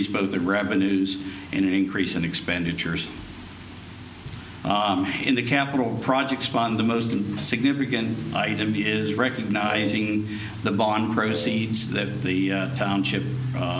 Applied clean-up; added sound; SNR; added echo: none; Hi-hat + Wind instrument, woodwind instrument; 12 dB; none.